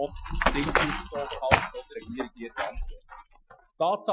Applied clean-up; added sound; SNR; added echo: classical method Wiener filter.